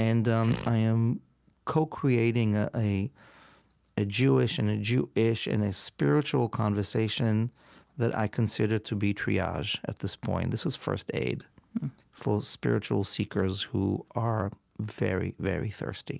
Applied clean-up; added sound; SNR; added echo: none; Fart; 11 dB; none.